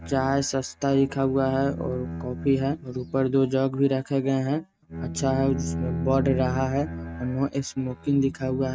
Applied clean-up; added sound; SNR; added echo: neural mask model RNNoise.